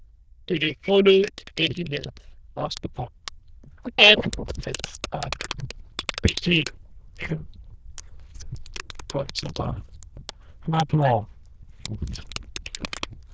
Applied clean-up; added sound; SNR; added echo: neural diffusion model UNIVERSE++.